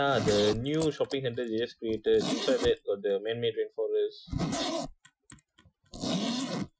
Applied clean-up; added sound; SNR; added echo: classical method Wiener filter.